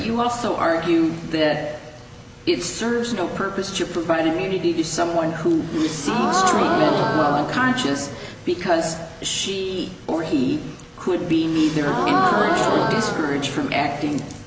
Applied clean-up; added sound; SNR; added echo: none; Gasp; 1 dB; none.